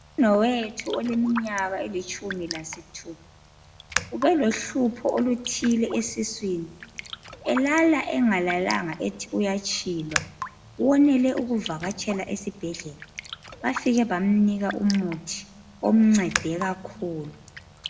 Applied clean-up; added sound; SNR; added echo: none; Raindrop; 13 dB; reverberation time 0.9 s.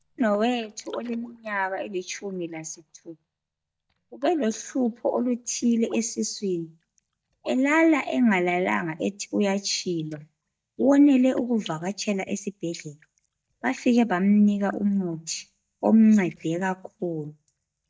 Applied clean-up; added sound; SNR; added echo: neural mask model DeepFilterNet 3.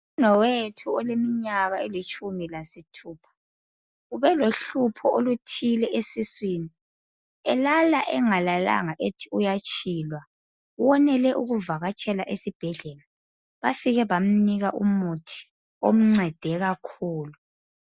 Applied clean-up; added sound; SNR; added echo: none; none; none; none.